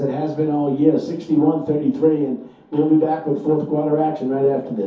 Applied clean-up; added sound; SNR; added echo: none; none; none; reverberation time 0.5 s.